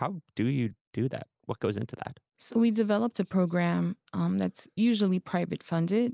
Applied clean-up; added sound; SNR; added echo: none; none; none; none.